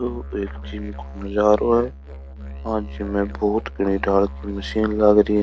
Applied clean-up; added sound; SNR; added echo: none; Musical instrument; 12 dB; none.